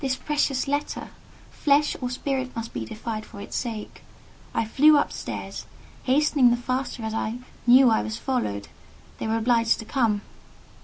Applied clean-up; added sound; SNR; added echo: none; none; none; none.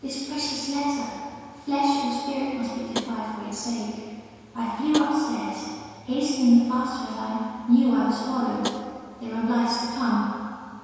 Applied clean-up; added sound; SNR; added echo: none; Tap; 13 dB; reverberation time 1.9 s.